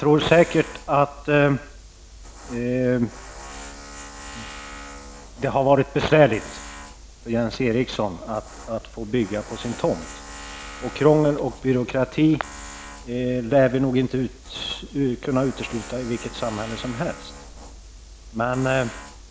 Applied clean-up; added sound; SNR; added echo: none; Tools; 17 dB; none.